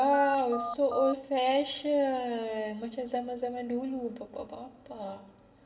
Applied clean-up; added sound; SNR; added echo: none; Telephone; 5 dB; reverberation time 1.5 s.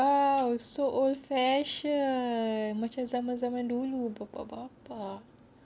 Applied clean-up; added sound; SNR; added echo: none; none; none; none.